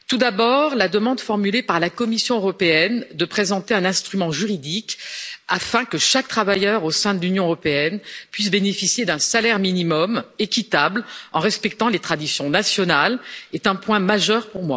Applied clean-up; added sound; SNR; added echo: none; none; none; none.